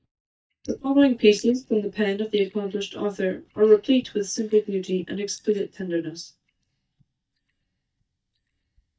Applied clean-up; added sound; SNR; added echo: neural mask model DeepFilterNet 3.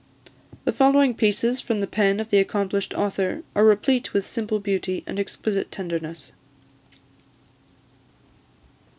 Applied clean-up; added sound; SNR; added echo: none; none; none; none.